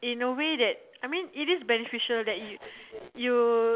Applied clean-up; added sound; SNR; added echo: none; none; none; none.